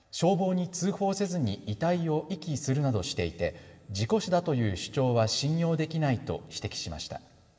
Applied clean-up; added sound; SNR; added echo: none; none; none; reverberation time 1.6 s.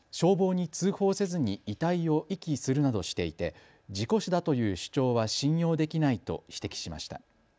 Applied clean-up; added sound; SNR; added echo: none; none; none; none.